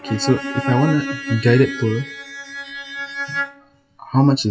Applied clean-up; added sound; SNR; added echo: classical method WPE with log-MMSE.